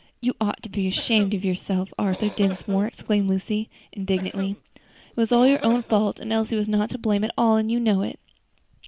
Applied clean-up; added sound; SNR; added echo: none; Cough; 18 dB; none.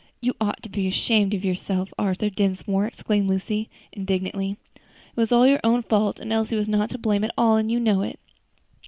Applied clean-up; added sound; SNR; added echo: none; none; none; none.